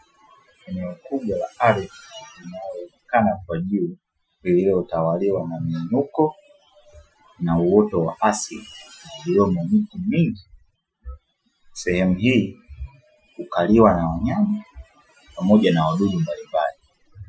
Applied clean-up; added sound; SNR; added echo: classical method Wiener filter.